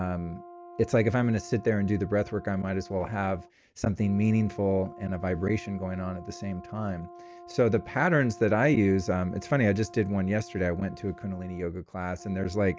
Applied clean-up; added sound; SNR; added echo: none; Brass instrument; 19 dB; none.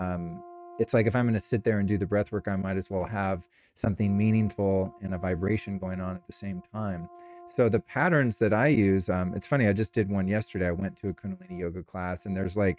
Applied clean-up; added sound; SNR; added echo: neural mask model RNNoise.